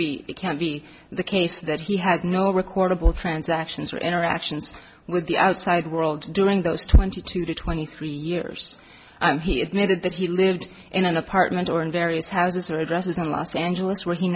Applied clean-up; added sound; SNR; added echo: none; none; none; none.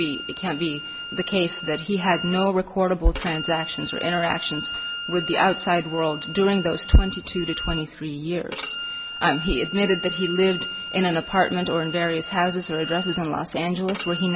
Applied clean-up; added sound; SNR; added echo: none; Bowed string instrument; 8 dB; none.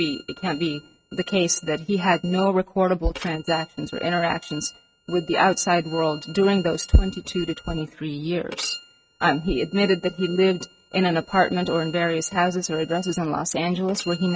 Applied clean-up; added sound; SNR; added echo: neural mask model RNNoise.